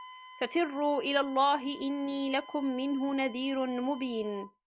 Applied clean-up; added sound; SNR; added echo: none; Wind instrument, woodwind instrument; 19 dB; none.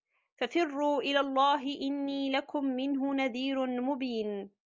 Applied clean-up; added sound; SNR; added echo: none; none; none; none.